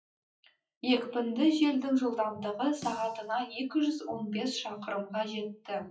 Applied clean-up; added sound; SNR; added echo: classical method WPE with log-MMSE.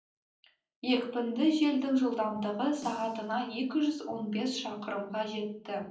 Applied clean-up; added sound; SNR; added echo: neural separator model SepFormer DNS4.